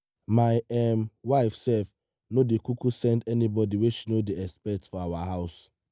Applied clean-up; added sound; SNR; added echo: none; none; none; none.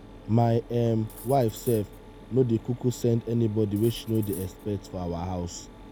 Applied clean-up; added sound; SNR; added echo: none; Mechanisms + Cutlery, silverware; 17 dB; none.